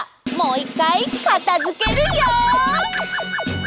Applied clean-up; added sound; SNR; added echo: none; none; none; none.